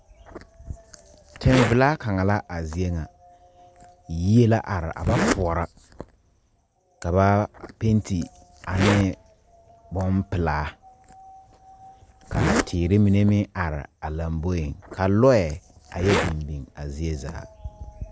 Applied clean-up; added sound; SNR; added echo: none; Zipper (clothing); 8 dB; none.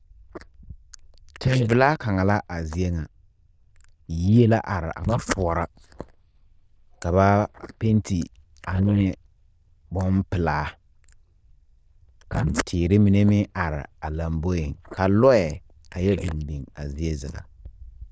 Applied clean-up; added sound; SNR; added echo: neural diffusion model UNIVERSE++.